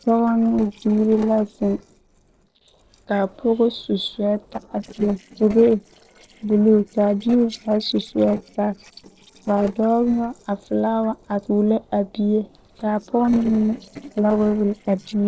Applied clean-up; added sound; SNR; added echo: neural separator model SepFormer DNS4.